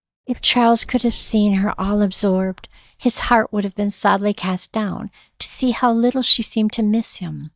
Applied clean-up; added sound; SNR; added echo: neural mask model DeepFilterNet 3.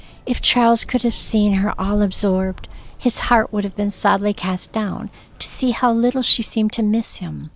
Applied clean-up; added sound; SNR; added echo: none; Bird vocalization, bird call, bird song; 15 dB; none.